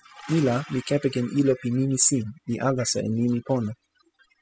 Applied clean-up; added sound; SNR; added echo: classical method spectral subtraction.